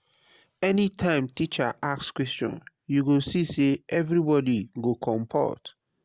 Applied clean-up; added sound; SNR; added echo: none; none; none; none.